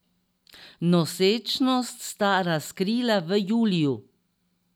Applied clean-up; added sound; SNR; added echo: none; none; none; none.